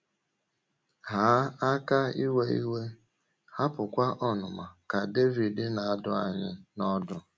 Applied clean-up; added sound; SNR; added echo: none; none; none; none.